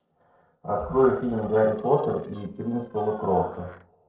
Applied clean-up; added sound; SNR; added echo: neural separator model SepFormer DNS4.